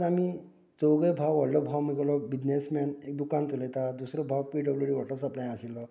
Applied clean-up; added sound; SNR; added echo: none; none; none; none.